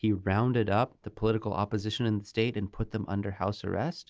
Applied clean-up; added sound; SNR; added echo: none; none; none; none.